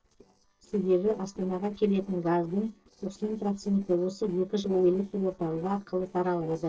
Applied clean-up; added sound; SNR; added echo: neural separator model SepFormer DNS4.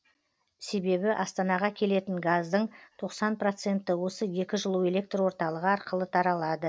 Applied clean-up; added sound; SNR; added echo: none; none; none; none.